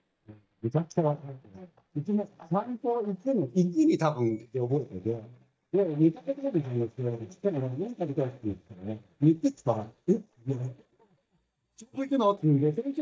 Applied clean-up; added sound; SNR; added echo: neural mask model DeepFilterNet 3.